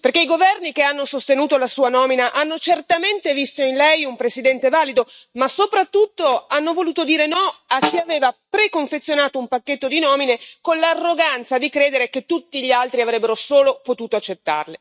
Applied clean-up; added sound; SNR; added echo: neural mask model RNNoise.